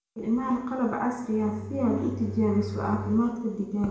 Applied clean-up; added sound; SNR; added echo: none; Bowed string instrument; 9 dB; reverberation time 1.0 s.